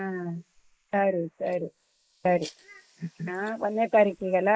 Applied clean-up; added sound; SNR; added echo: neural mask model Resemble Enhance denoiser.